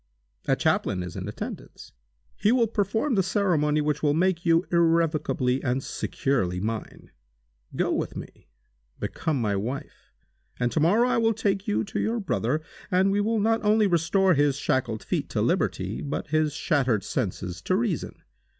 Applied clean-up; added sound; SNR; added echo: none; none; none; none.